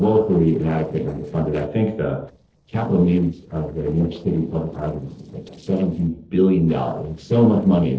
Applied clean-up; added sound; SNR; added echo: neural separator model SepFormer DNS4.